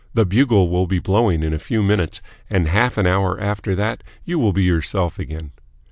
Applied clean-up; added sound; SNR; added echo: none; none; none; none.